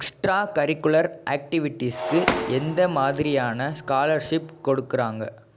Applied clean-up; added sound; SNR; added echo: none; Shatter; 8 dB; none.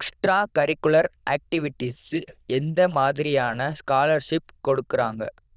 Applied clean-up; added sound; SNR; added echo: neural diffusion model UNIVERSE++.